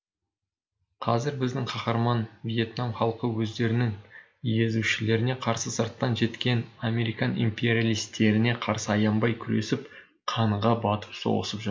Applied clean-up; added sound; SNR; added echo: none; none; none; none.